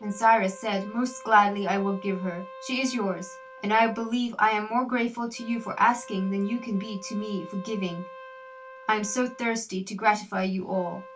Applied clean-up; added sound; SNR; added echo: none; Wind instrument, woodwind instrument; 18 dB; reverberation time 0.2 s.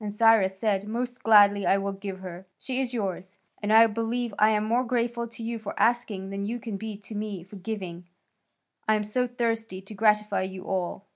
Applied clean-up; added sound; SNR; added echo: none; none; none; none.